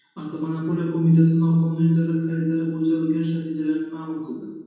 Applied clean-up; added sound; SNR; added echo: none; none; none; reverberation time 1.2 s.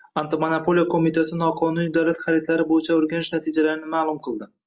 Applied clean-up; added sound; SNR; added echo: none; none; none; none.